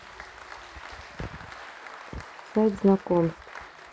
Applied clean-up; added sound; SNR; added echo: none; Applause; 15 dB; none.